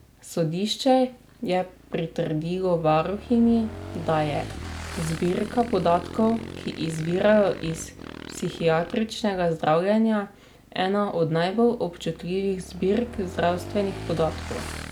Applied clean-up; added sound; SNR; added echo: none; Motorcycle / Engine; 14 dB; none.